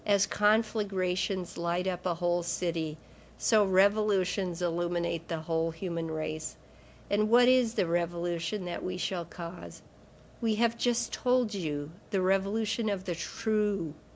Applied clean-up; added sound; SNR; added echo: none; none; none; none.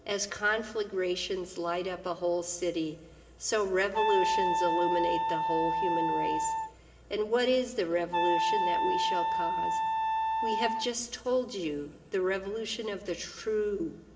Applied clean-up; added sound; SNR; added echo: none; Wind instrument, woodwind instrument; -2 dB; reverberation time 2.2 s.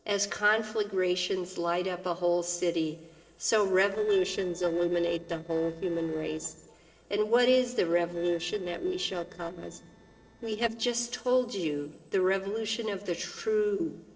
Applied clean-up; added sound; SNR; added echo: neural separator model SepFormer DNS4.